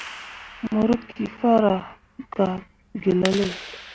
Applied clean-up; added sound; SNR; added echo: none; Clapping; 15 dB; none.